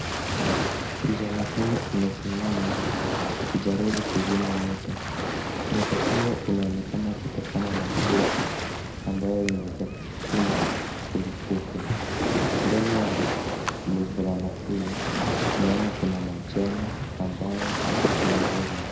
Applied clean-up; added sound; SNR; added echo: none; Waves, surf; -1 dB; reverberation time 0.5 s.